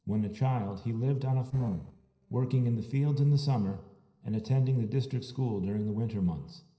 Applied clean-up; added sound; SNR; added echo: neural separator model SepFormer DNS4.